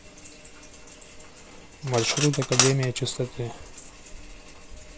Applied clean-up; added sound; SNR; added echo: none; Cutlery, silverware; 2 dB; none.